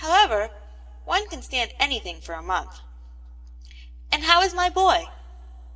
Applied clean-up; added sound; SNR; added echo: none; none; none; reverberation time 0.9 s.